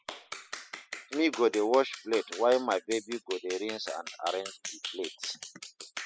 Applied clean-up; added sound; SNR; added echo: classical method spectral subtraction.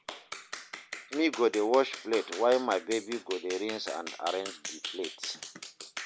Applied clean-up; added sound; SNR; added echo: none; Clapping; 11 dB; none.